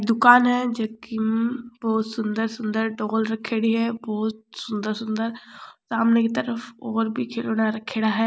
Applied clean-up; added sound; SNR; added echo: none; none; none; none.